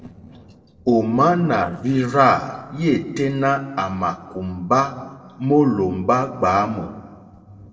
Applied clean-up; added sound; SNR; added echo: neural separator model SepFormer DNS4.